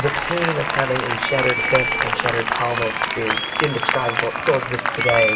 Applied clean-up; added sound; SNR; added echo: none; Applause; -1 dB; reverberation time 0.6 s.